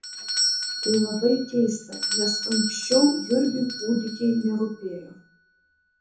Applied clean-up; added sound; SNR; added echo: none; Doorbell; 5 dB; reverberation time 0.7 s.